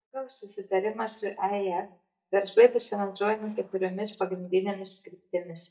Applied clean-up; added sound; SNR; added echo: neural mask model DeepFilterNet 3.